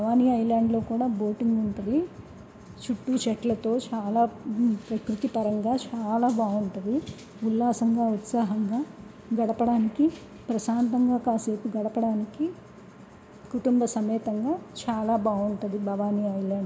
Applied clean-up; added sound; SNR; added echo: none; none; none; none.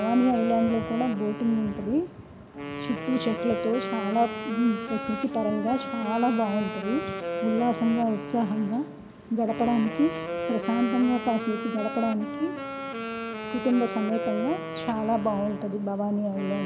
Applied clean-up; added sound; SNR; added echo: none; Wind instrument, woodwind instrument; 7 dB; none.